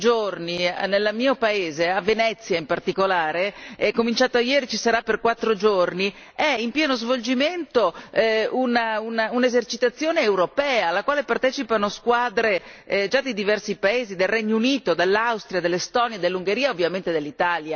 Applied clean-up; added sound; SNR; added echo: none; none; none; none.